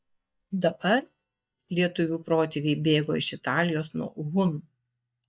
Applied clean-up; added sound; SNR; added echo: neural mask model DeepFilterNet 3.